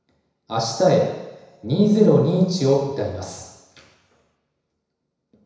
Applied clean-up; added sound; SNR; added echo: none; none; none; reverberation time 1.0 s.